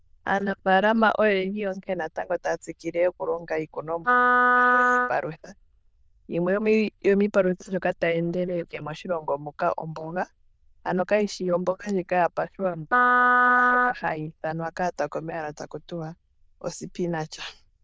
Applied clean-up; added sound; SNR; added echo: neural diffusion model UNIVERSE++.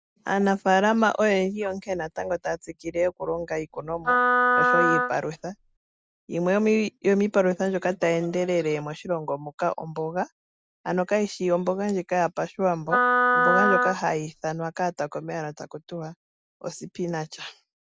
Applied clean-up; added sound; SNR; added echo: none; Wind instrument, woodwind instrument; -3 dB; none.